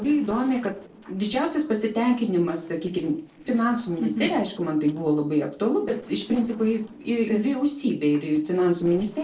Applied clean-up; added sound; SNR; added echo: neural separator model SepFormer DNS4.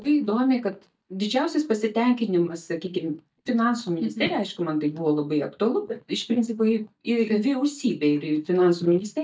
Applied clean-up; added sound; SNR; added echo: neural mask model DeepFilterNet 3.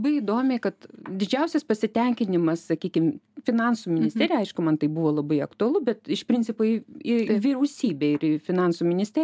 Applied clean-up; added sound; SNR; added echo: none; none; none; none.